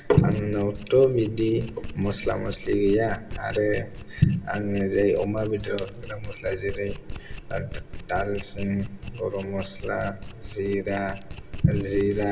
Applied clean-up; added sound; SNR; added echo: none; Domestic sounds, home sounds; 11 dB; reverberation time 1.1 s.